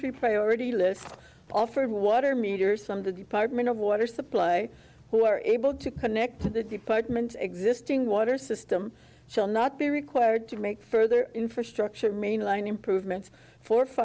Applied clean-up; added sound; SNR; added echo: none; none; none; none.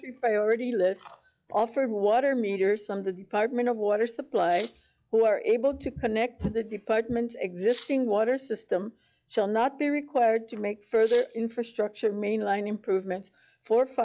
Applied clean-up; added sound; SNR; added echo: classical method log-MMSE.